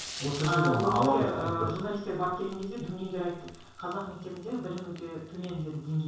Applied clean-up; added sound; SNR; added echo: none; Frying (food); 17 dB; reverberation time 0.7 s.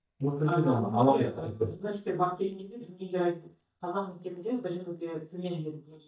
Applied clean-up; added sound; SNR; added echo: neural mask model DeepFilterNet 3.